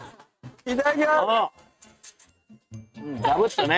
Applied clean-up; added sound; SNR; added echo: neural mask model RNNoise.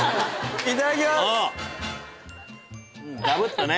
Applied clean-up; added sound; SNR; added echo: none; none; none; none.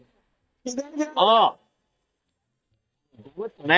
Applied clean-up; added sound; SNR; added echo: neural mask model DeepFilterNet 3.